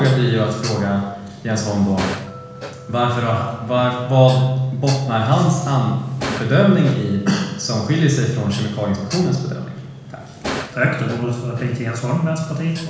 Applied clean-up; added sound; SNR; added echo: none; Dishes, pots, and pans; 15 dB; reverberation time 1.1 s.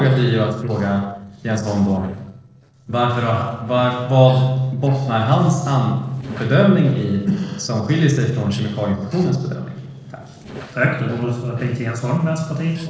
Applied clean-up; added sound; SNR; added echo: neural separator model SepFormer DNS4.